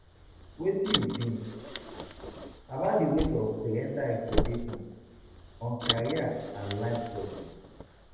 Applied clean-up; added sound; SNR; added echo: none; Car; 4 dB; reverberation time 1.0 s.